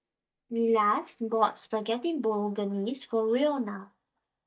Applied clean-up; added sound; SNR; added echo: neural mask model DeepFilterNet 3.